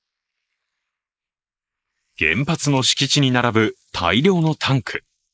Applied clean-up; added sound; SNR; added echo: neural mask model Resemble Enhance denoiser.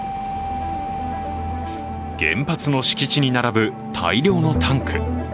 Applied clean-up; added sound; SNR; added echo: none; none; none; none.